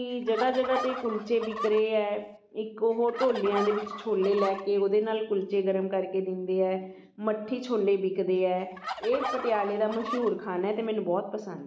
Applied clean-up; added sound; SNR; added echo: none; Fowl; 10 dB; none.